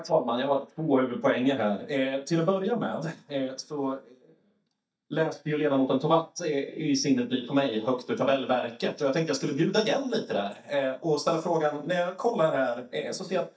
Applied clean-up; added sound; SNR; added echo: neural mask model DeepFilterNet 3.